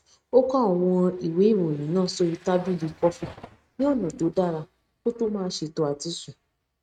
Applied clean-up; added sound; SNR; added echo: neural mask model RNNoise.